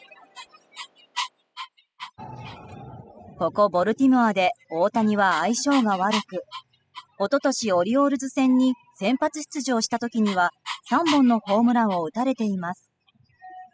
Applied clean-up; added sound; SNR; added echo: classical method spectral subtraction.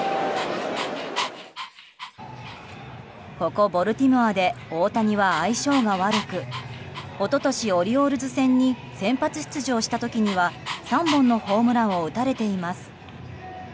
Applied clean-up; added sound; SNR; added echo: none; Dog; 14 dB; none.